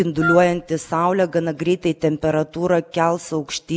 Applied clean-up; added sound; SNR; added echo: none; Wind instrument, woodwind instrument; 6 dB; none.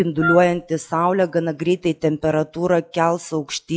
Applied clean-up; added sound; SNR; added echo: classical method log-MMSE.